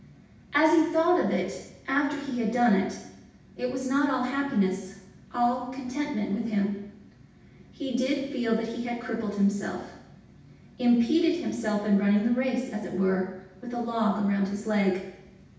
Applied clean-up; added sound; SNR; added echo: none; none; none; reverberation time 0.9 s.